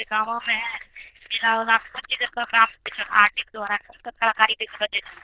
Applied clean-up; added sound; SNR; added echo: neural diffusion model UNIVERSE++.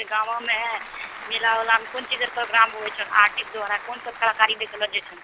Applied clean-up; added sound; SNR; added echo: none; Applause / Crowd; 14 dB; none.